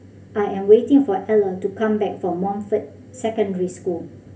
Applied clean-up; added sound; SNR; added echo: none; none; none; reverberation time 0.3 s.